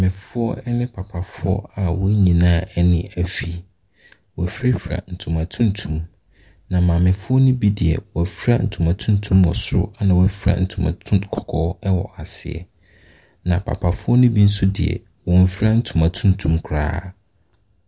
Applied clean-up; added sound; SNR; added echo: none; none; none; none.